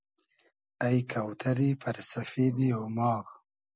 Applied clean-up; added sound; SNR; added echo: none; none; none; none.